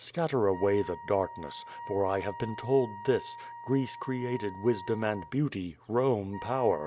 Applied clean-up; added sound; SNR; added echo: none; Wind instrument, woodwind instrument; 14 dB; none.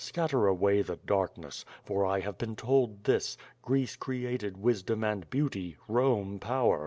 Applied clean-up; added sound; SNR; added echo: none; none; none; none.